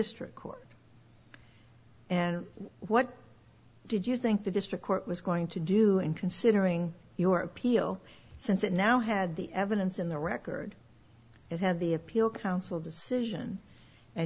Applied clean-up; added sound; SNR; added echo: none; none; none; none.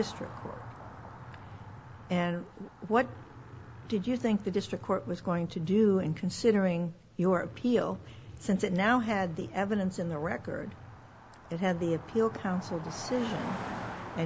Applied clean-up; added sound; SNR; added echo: none; Car passing by + Truck; 14 dB; none.